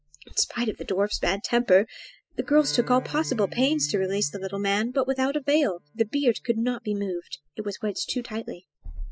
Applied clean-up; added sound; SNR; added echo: classical method spectral subtraction.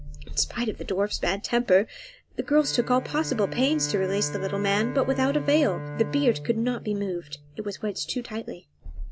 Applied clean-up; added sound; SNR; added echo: none; Bowed string instrument; 12 dB; none.